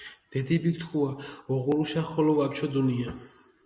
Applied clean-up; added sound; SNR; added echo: none; none; none; none.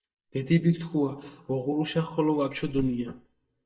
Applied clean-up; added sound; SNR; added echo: neural mask model DeepFilterNet 3.